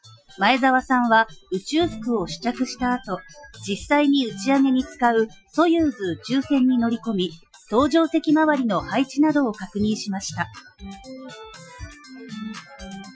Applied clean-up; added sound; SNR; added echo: classical method Wiener filter.